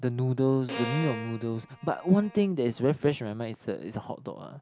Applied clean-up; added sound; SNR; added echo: none; Bowed string instrument; 12 dB; none.